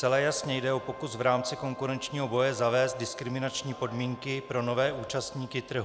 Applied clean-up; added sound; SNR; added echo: none; Wind instrument, woodwind instrument; 19 dB; none.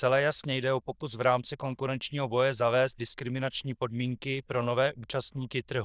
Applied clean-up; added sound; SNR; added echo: neural diffusion model UNIVERSE++.